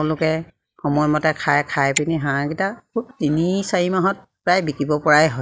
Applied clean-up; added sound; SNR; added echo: neural mask model DeepFilterNet 3.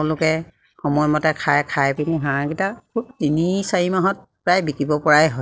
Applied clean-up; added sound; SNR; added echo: neural separator model SepFormer DNS4.